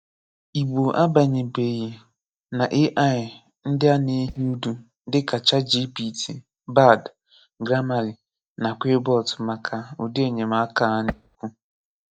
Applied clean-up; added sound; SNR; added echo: neural mask model DeepFilterNet 3.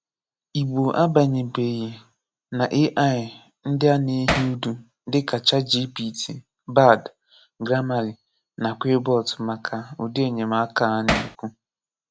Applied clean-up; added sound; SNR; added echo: none; Hammer; 1 dB; none.